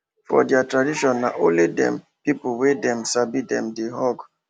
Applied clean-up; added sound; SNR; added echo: none; none; none; none.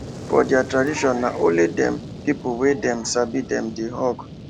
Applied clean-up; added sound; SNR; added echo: none; Fire; 14 dB; none.